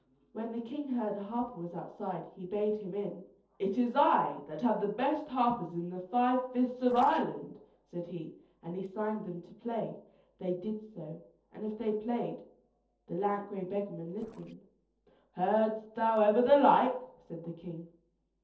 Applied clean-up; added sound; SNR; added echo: neural separator model SepFormer DNS4.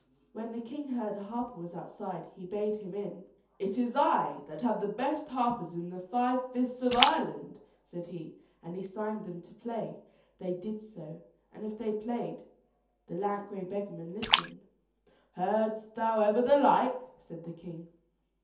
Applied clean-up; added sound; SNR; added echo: none; Splash, splatter; 2 dB; reverberation time 0.5 s.